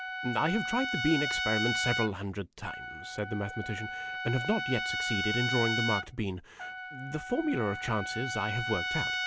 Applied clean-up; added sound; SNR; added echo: none; Trumpet; 2 dB; none.